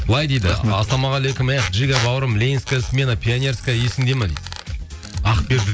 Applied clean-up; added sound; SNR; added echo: none; Squeak; 15 dB; none.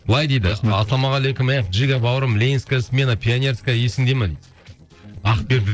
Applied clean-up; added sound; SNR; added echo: neural separator model SepFormer DNS4.